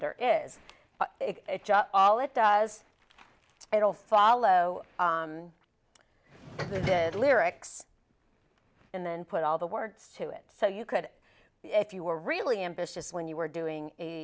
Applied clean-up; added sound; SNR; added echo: none; Subway, metro, underground; 9 dB; none.